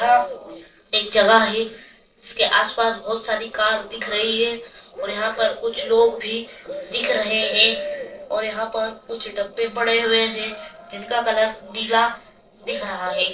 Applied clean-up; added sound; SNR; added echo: neural separator model SepFormer DNS4.